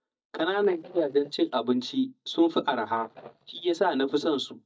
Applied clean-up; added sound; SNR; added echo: neural mask model DeepFilterNet 3.